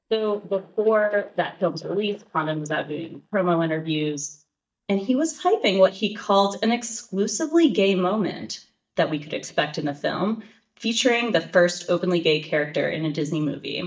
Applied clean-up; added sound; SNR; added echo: neural mask model DeepFilterNet 3.